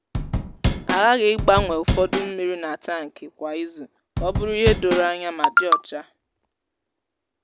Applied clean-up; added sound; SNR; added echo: none; Drum / Drum kit; 1 dB; none.